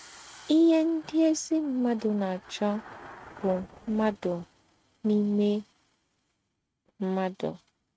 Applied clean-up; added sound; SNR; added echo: neural mask model RNNoise.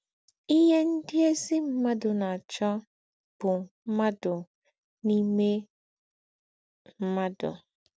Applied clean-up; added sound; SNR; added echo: none; none; none; none.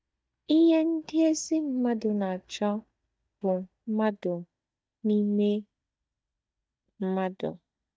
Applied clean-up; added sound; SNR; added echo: neural mask model DeepFilterNet 3.